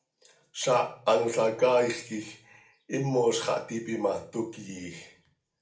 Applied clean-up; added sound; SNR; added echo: none; none; none; reverberation time 0.4 s.